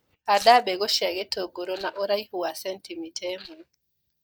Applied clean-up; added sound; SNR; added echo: neural mask model DeepFilterNet 3.